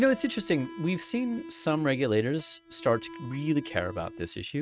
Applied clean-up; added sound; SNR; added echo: neural mask model RNNoise.